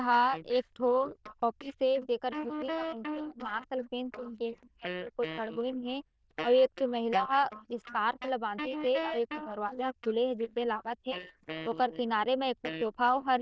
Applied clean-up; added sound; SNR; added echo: neural diffusion model UNIVERSE++.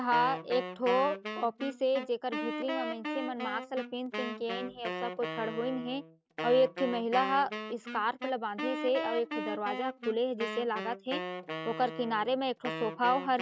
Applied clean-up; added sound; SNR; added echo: none; Wind instrument, woodwind instrument; 7 dB; none.